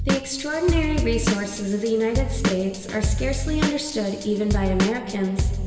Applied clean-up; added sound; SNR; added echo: none; Drum / Drum kit; 1 dB; reverberation time 2.5 s.